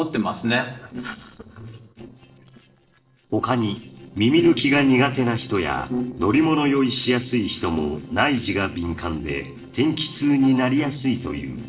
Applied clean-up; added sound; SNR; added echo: neural separator model SepFormer DNS4.